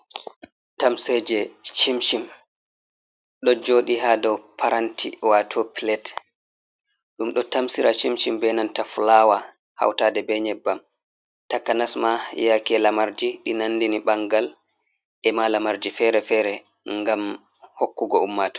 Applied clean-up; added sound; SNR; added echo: none; none; none; none.